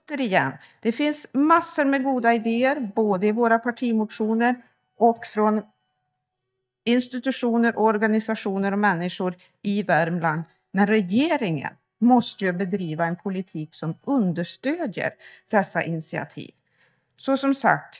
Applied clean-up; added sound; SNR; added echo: neural mask model DeepFilterNet 3.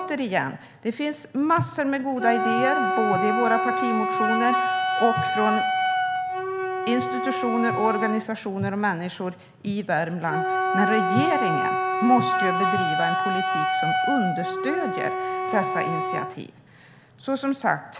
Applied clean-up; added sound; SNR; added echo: none; Wind instrument, woodwind instrument; 0 dB; none.